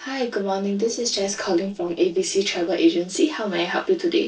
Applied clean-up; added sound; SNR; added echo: neural separator model SepFormer DNS4.